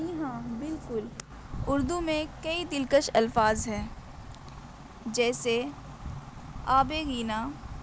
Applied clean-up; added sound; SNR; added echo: none; none; none; none.